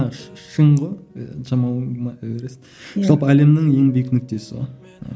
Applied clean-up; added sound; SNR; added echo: none; none; none; none.